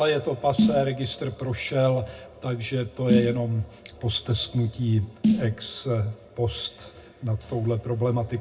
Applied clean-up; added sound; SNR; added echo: none; Snare drum; 3 dB; reverberation time 0.2 s.